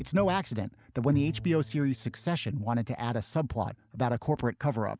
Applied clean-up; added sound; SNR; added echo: none; none; none; none.